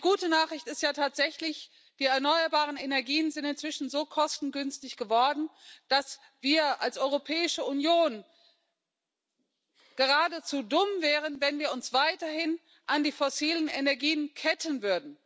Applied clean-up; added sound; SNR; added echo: none; none; none; none.